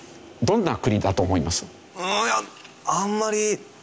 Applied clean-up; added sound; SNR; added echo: none; none; none; none.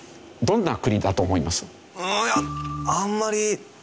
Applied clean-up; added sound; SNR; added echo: none; Organ; 6 dB; none.